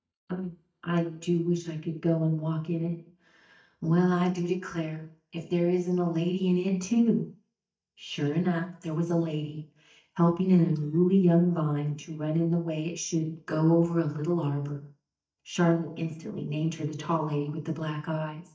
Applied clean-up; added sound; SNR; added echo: neural mask model DeepFilterNet 3.